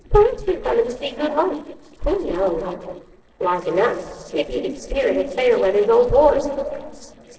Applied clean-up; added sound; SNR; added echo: neural separator model SepFormer DNS4.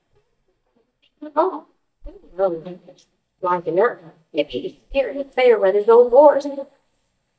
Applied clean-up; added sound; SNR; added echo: neural mask model DeepFilterNet 3.